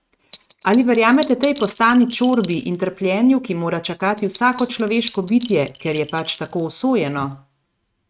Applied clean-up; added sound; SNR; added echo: neural mask model RNNoise.